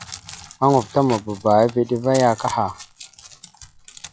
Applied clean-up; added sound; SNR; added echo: classical method log-MMSE.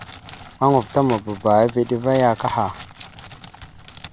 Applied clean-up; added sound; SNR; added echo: none; Crackle; 16 dB; none.